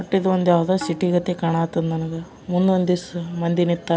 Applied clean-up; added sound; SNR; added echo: none; Tabla; 18 dB; none.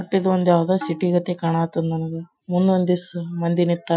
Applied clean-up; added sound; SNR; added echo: classical method Wiener filter.